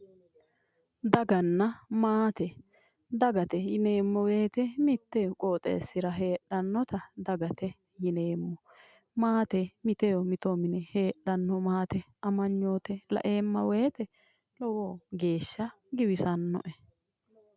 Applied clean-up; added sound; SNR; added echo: none; none; none; none.